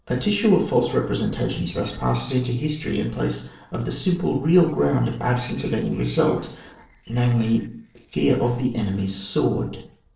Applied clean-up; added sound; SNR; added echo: neural separator model SepFormer DNS4.